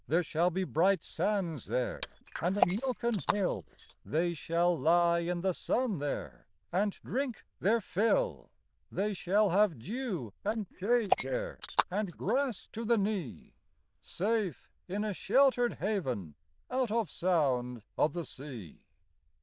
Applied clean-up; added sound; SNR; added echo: neural diffusion model UNIVERSE++.